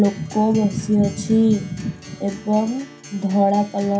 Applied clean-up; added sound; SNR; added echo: none; Acoustic guitar; 20 dB; reverberation time 0.3 s.